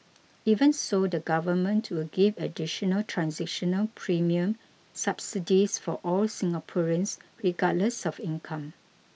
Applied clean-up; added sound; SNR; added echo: none; none; none; none.